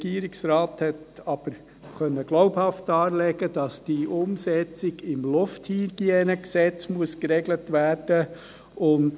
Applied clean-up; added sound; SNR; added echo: none; none; none; none.